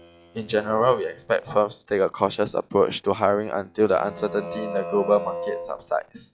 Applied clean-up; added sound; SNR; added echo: classical method log-MMSE.